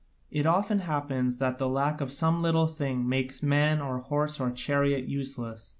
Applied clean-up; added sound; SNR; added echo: none; none; none; none.